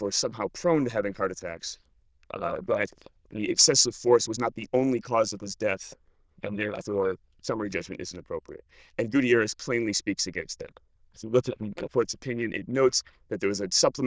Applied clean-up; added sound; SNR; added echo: neural diffusion model UNIVERSE++.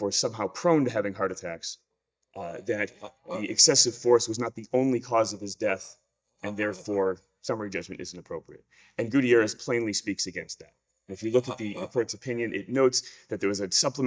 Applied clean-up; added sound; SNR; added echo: neural mask model DeepFilterNet 3.